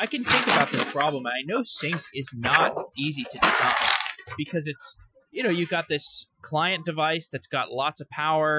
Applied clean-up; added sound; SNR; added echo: classical method Wiener filter.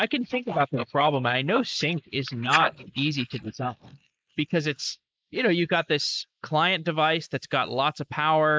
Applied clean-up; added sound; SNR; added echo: neural mask model Resemble Enhance denoiser.